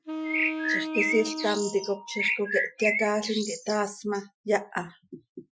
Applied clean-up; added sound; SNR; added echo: classical method Wiener filter.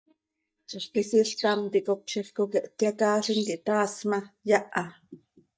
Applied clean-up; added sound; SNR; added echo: neural mask model DeepFilterNet 3.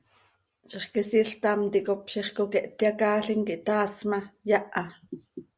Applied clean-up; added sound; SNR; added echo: none; none; none; none.